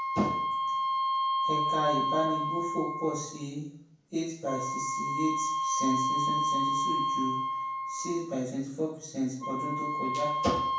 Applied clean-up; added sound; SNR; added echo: none; Wind instrument, woodwind instrument; -3 dB; reverberation time 0.6 s.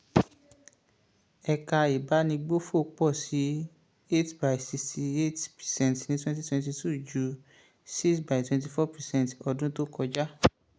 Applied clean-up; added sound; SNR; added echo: none; none; none; none.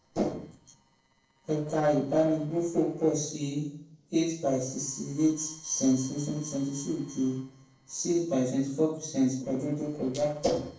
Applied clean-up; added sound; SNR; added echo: neural separator model SepFormer DNS4.